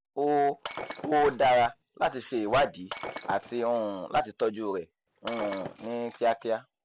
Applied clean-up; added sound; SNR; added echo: none; Shatter; 12 dB; none.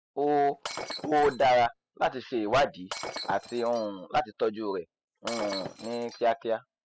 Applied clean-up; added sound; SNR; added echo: classical method spectral subtraction.